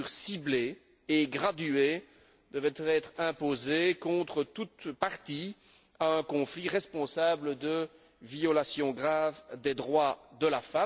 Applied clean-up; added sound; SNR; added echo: none; none; none; none.